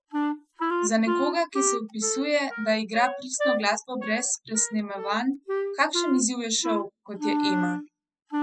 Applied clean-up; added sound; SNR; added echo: classical method spectral subtraction.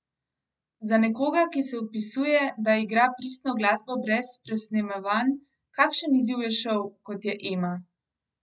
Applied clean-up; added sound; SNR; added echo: none; none; none; none.